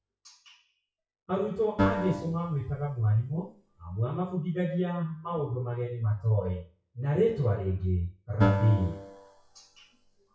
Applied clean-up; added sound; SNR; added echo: classical method WPE with log-MMSE.